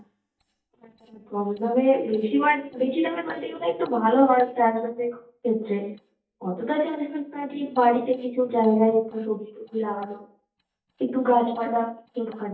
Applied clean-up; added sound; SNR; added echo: neural mask model DeepFilterNet 3.